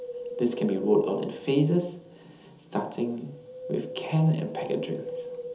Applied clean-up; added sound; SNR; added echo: none; Wind; 11 dB; reverberation time 1.2 s.